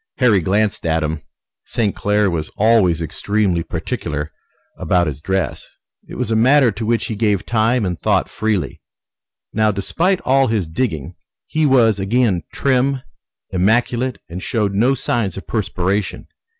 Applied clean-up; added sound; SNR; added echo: none; none; none; none.